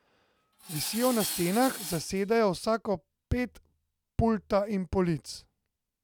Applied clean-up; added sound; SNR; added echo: none; Tools; 8 dB; none.